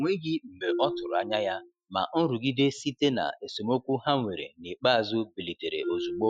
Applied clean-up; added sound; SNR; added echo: classical method Wiener filter.